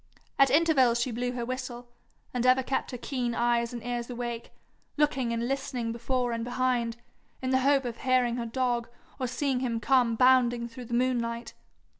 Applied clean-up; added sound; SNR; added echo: none; none; none; none.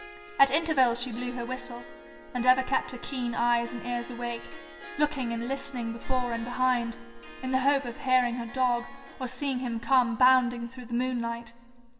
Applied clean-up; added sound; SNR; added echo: none; Harp; 18 dB; reverberation time 1.8 s.